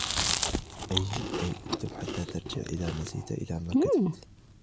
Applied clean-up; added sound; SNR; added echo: none; Chewing, mastication; -4 dB; none.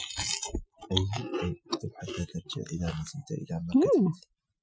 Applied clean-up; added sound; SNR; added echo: classical method Wiener filter.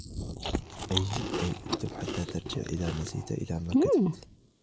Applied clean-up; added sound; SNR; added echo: neural mask model Resemble Enhance denoiser.